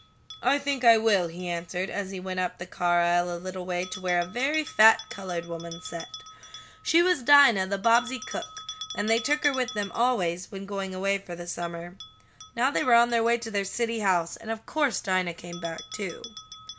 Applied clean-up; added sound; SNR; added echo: none; Bell; 18 dB; none.